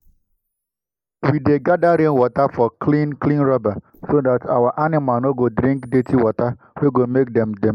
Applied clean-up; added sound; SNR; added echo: neural mask model Resemble Enhance denoiser.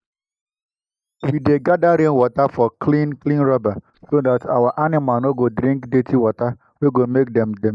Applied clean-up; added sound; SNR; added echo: neural mask model DeepFilterNet 3.